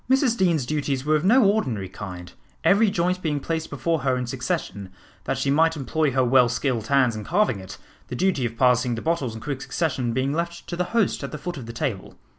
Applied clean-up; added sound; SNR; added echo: none; none; none; none.